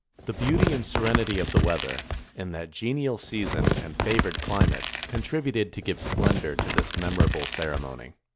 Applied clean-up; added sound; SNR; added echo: none; Tearing; -2 dB; none.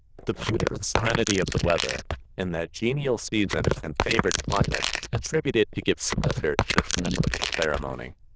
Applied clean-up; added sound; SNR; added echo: neural diffusion model UNIVERSE++.